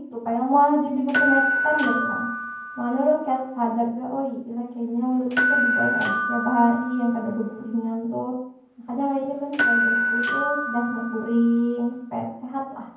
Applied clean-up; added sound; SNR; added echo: none; Door / Bell; 3 dB; reverberation time 0.9 s.